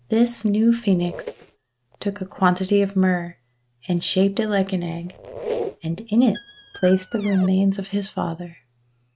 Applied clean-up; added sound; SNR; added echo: neural mask model RNNoise.